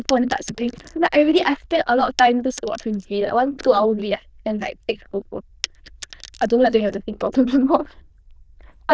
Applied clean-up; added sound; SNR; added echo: neural diffusion model UNIVERSE++.